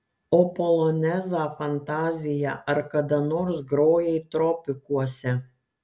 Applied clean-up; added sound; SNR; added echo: none; none; none; none.